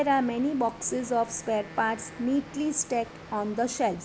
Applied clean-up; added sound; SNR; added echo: none; Water + Wind instrument, woodwind instrument; 17 dB; none.